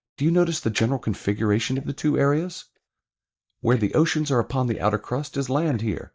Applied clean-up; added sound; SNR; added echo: neural mask model DeepFilterNet 3.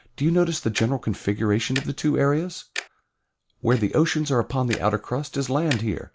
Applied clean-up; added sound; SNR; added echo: none; Tick-tock; 16 dB; none.